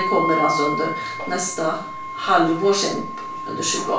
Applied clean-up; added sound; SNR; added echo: none; Wind instrument, woodwind instrument; 5 dB; reverberation time 0.3 s.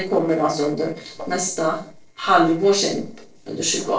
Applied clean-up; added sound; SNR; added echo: neural separator model SepFormer DNS4.